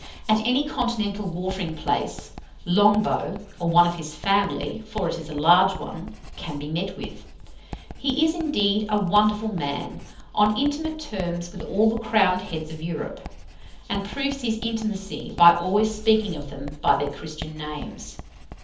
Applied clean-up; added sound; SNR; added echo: none; Writing; 16 dB; reverberation time 0.7 s.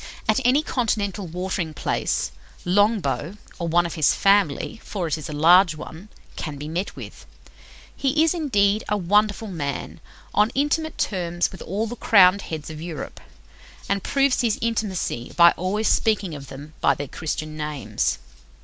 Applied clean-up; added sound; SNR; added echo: none; none; none; none.